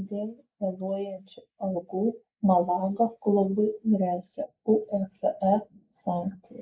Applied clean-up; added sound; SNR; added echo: neural mask model Resemble Enhance denoiser.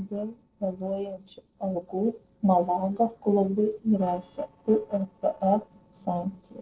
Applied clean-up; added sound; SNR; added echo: neural separator model SepFormer DNS4.